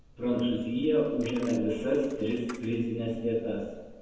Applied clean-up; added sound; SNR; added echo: none; Coin (dropping); 20 dB; reverberation time 1.1 s.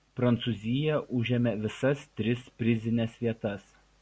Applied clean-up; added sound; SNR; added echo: none; none; none; none.